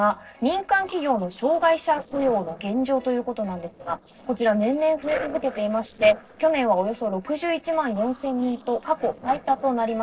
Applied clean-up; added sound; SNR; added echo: neural separator model SepFormer DNS4.